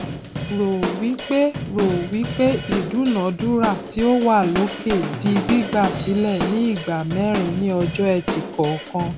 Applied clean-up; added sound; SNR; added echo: none; Drum / Drum kit; 6 dB; none.